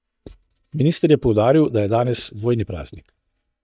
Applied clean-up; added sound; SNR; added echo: neural mask model DeepFilterNet 3.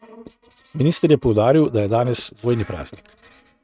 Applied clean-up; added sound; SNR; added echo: neural mask model RNNoise.